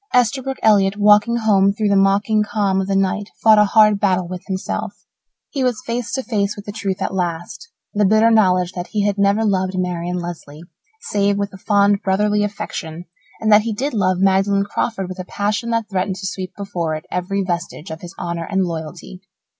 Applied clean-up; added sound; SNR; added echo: none; none; none; none.